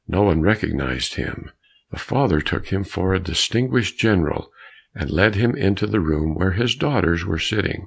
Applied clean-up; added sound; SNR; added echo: none; none; none; none.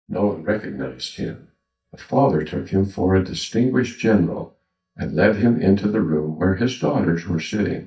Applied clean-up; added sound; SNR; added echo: neural mask model DeepFilterNet 3.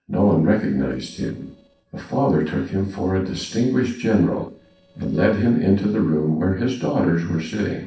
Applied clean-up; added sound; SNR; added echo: neural separator model SepFormer DNS4.